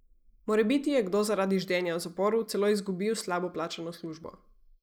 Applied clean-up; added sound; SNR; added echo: neural mask model Resemble Enhance denoiser.